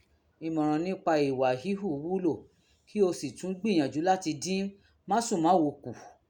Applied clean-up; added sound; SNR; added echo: none; none; none; none.